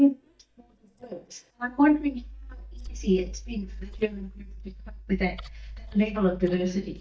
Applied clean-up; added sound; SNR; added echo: neural mask model DeepFilterNet 3.